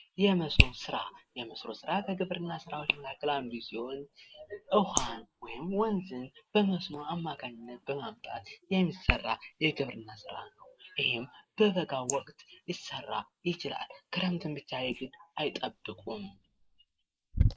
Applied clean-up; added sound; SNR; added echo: neural mask model Resemble Enhance denoiser.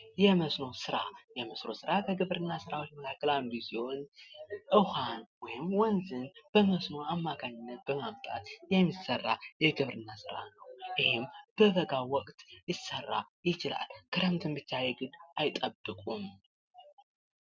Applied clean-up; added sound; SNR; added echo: none; none; none; none.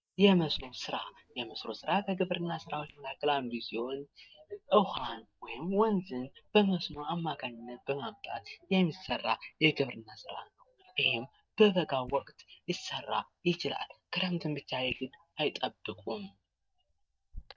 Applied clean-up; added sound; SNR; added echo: neural mask model DeepFilterNet 3.